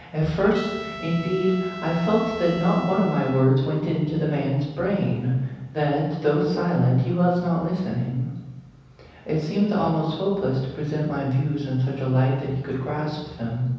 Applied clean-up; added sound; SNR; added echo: none; Trumpet; 13 dB; reverberation time 1.1 s.